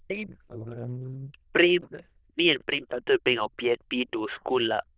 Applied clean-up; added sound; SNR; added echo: neural diffusion model UNIVERSE++.